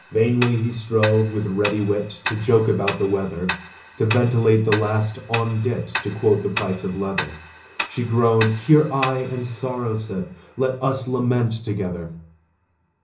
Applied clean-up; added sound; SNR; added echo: none; Tick-tock; 10 dB; reverberation time 0.5 s.